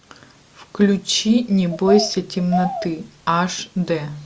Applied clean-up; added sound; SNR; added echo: none; Bird vocalization, bird call, bird song; 9 dB; none.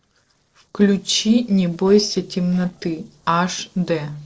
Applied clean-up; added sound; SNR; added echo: neural separator model SepFormer DNS4.